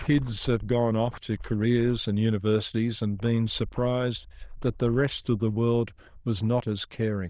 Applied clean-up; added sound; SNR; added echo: neural diffusion model UNIVERSE++.